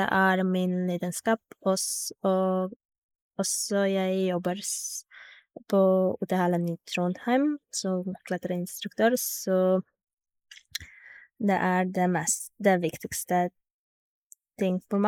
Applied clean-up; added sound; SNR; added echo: neural mask model Resemble Enhance denoiser.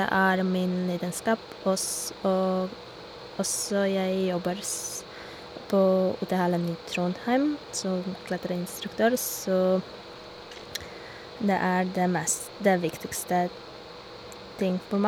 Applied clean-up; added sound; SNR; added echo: none; Mechanical fan; 15 dB; none.